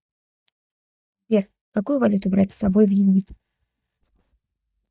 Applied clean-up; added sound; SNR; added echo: neural mask model DeepFilterNet 3.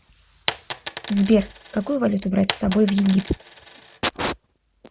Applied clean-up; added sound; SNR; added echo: none; Coin (dropping); 11 dB; none.